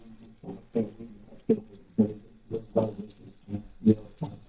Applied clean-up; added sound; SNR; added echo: neural mask model DeepFilterNet 3.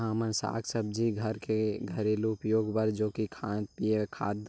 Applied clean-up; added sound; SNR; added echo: none; none; none; none.